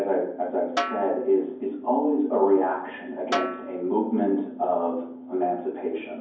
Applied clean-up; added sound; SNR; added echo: none; Snare drum; 10 dB; reverberation time 0.9 s.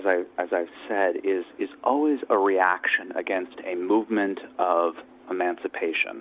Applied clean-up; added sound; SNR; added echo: none; none; none; none.